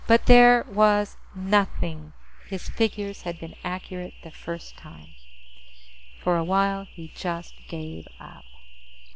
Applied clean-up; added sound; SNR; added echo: none; none; none; none.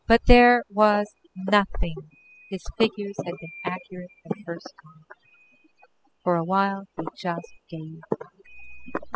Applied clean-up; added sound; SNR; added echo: classical method spectral subtraction.